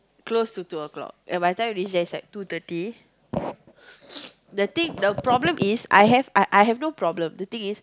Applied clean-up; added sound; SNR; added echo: none; none; none; none.